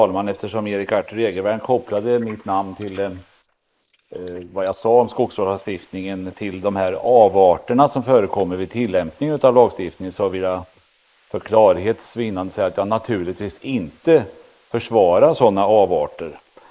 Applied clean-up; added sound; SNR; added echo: neural mask model Resemble Enhance denoiser.